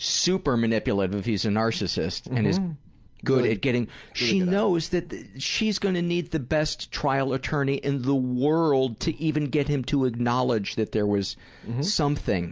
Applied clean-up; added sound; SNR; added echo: none; none; none; none.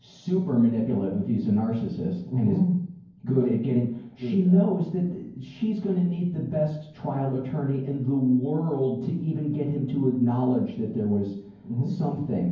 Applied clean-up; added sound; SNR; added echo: none; none; none; reverberation time 0.9 s.